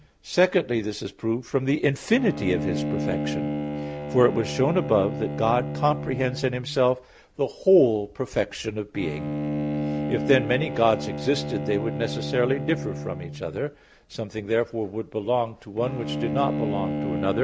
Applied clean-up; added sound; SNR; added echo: none; Bowed string instrument; 6 dB; none.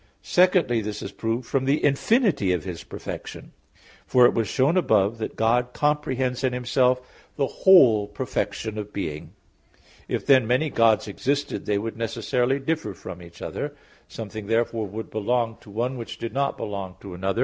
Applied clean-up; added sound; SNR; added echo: none; none; none; none.